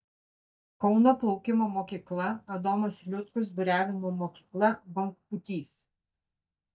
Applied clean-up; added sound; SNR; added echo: neural mask model DeepFilterNet 3.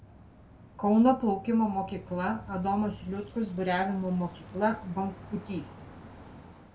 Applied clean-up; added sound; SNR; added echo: none; Bicycle; 17 dB; reverberation time 0.2 s.